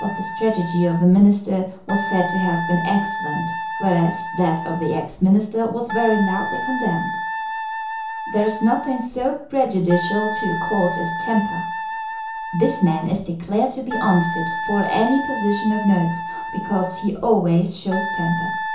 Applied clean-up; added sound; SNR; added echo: none; Wind instrument, woodwind instrument; 7 dB; reverberation time 0.7 s.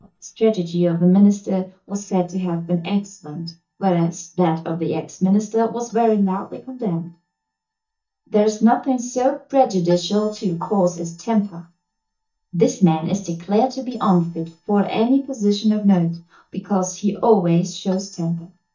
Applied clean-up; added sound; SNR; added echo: neural mask model DeepFilterNet 3.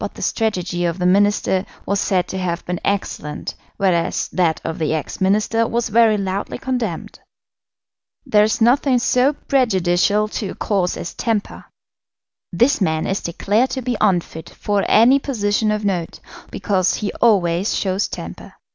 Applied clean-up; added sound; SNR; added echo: none; none; none; none.